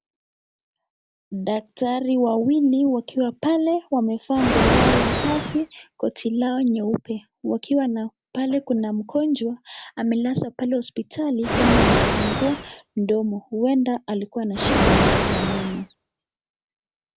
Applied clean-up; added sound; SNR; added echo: none; Animal; -2 dB; none.